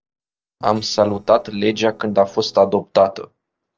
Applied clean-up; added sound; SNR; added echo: neural separator model SepFormer DNS4.